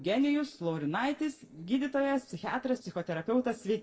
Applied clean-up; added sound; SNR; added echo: neural separator model SepFormer DNS4.